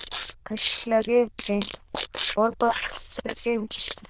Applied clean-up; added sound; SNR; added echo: neural diffusion model UNIVERSE++.